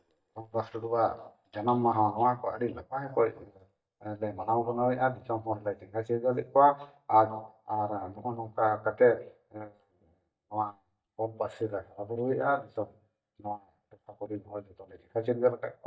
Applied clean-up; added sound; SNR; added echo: neural mask model DeepFilterNet 3.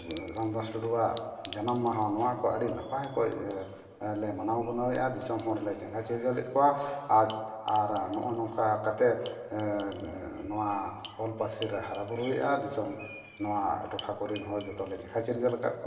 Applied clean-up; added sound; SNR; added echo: none; Chink, clink; 14 dB; reverberation time 1.9 s.